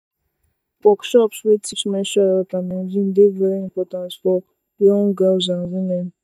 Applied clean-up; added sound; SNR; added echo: neural mask model DeepFilterNet 3.